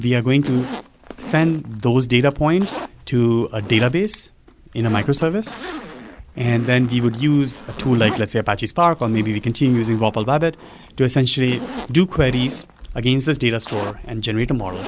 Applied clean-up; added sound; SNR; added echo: none; Zipper (clothing); 15 dB; none.